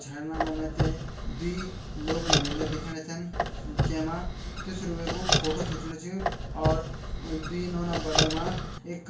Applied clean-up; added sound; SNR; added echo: none; Squeak; -4 dB; reverberation time 0.3 s.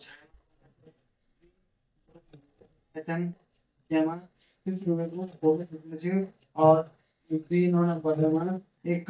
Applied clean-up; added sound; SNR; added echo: neural mask model DeepFilterNet 3.